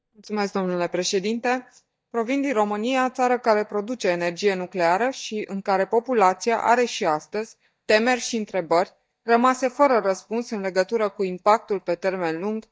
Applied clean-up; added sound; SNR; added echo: neural mask model DeepFilterNet 3.